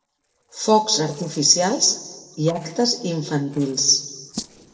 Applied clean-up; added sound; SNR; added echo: neural separator model SepFormer DNS4.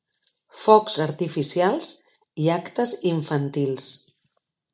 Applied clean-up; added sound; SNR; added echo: none; none; none; none.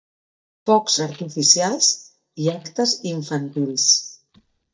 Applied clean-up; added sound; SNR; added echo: neural mask model DeepFilterNet 3.